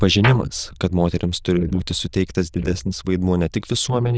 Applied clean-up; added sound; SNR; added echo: neural diffusion model UNIVERSE++.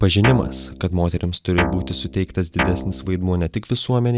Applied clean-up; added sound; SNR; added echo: none; Guitar; 6 dB; none.